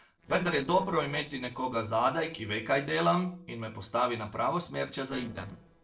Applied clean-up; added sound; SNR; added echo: neural separator model SepFormer DNS4.